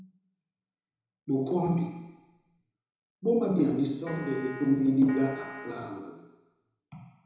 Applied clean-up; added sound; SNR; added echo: none; Piano; 13 dB; reverberation time 1.0 s.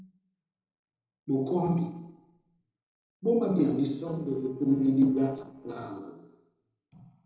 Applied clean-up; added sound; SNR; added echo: neural separator model SepFormer DNS4.